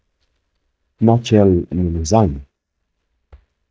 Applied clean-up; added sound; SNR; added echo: neural mask model DeepFilterNet 3.